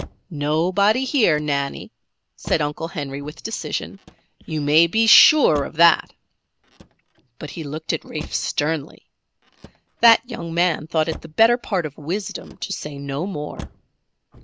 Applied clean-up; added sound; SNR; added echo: none; Motor vehicle (road); 19 dB; none.